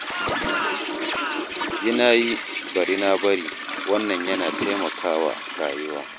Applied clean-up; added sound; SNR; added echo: none; Scratching (performance technique) + Toilet flush; 3 dB; none.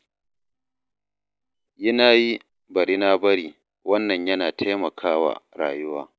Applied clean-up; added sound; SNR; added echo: none; none; none; none.